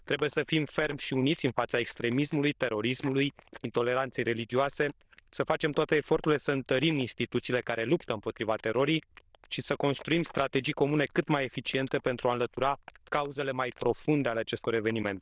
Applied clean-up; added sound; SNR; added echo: neural diffusion model UNIVERSE++.